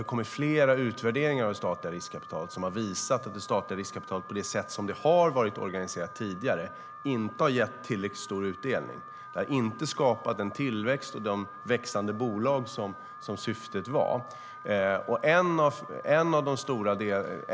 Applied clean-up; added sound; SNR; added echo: none; Alarm; 15 dB; none.